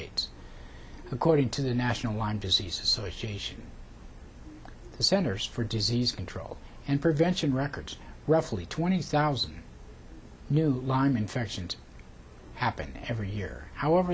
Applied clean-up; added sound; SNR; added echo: none; none; none; none.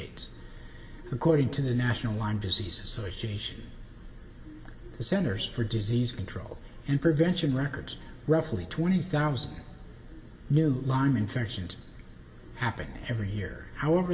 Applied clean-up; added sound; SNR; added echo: none; none; none; reverberation time 1.5 s.